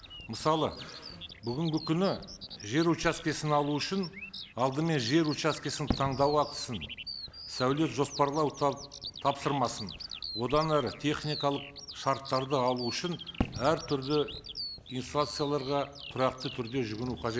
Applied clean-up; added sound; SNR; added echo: none; Fireworks + Bird vocalization, bird call, bird song; 11 dB; none.